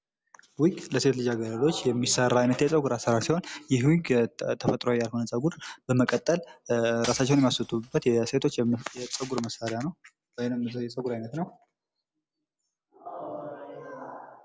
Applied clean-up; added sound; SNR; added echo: none; Shatter / Crushing; 16 dB; none.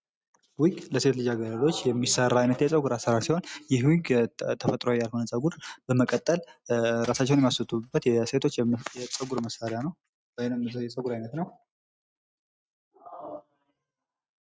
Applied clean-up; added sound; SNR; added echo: neural mask model RNNoise.